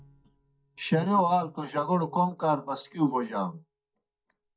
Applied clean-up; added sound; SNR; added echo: neural mask model DeepFilterNet 3.